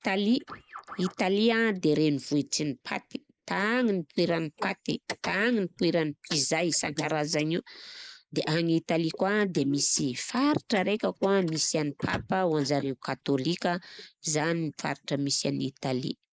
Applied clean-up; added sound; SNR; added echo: neural mask model Resemble Enhance denoiser.